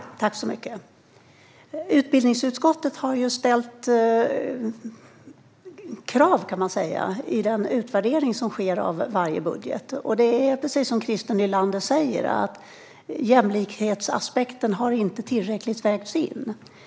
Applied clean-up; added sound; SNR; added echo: none; none; none; none.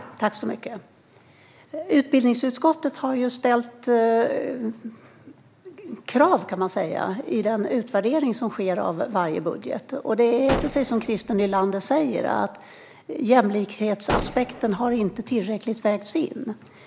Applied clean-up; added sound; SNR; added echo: none; Gunshot, gunfire; 7 dB; none.